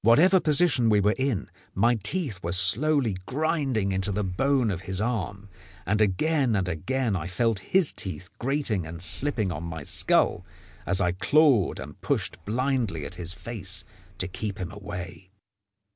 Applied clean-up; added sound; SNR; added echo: none; Engine starting / Car; 17 dB; none.